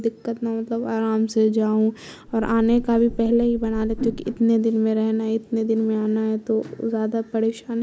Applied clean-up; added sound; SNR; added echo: none; Meow; 14 dB; none.